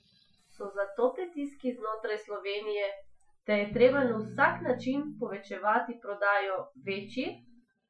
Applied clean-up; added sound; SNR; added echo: classical method Wiener filter.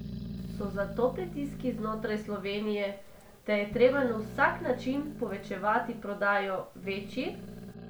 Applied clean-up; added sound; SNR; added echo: none; Growling; 11 dB; none.